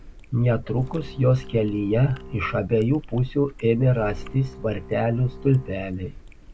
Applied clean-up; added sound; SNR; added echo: none; Chewing, mastication + Bowed string instrument; 15 dB; none.